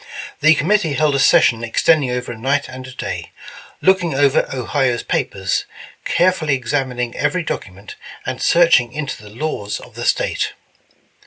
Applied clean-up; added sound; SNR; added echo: none; none; none; none.